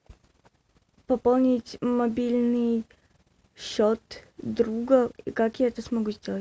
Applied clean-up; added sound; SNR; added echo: none; none; none; none.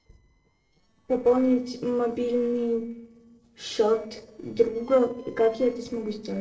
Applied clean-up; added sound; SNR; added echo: neural separator model SepFormer DNS4.